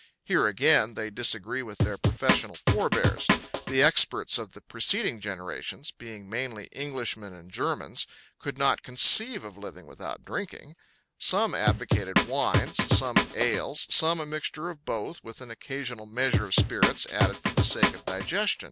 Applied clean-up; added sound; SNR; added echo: none; Drum; -3 dB; none.